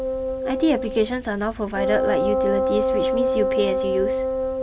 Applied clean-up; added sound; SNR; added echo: none; Wind instrument, woodwind instrument; -2 dB; none.